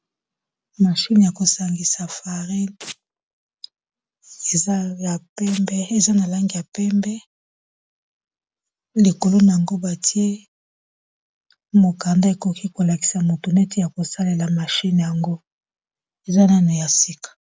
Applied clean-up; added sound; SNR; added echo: none; Domestic sounds, home sounds; 20 dB; none.